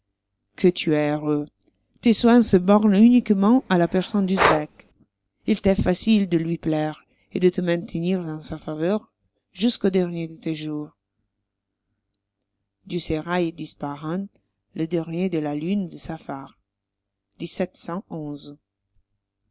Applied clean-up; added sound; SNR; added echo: none; Breathing; 5 dB; none.